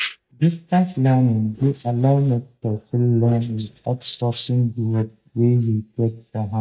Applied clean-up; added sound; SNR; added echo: neural mask model DeepFilterNet 3.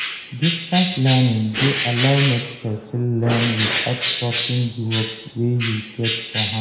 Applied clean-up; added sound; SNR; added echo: none; Bird; 5 dB; reverberation time 0.7 s.